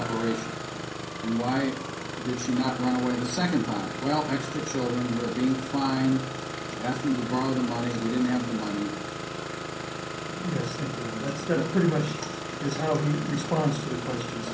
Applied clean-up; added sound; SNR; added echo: none; Engine starting; 6 dB; reverberation time 0.6 s.